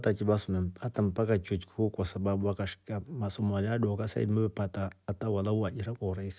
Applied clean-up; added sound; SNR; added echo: none; none; none; none.